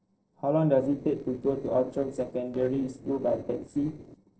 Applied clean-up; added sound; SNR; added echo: neural separator model SepFormer DNS4.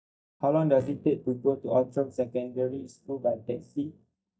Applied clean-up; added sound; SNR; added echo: neural mask model DeepFilterNet 3.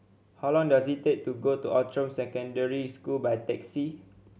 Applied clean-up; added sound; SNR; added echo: none; none; none; none.